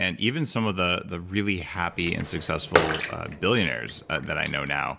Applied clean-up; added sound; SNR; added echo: none; Bathtub (filling or washing) / Water / Splash, splatter; 4 dB; none.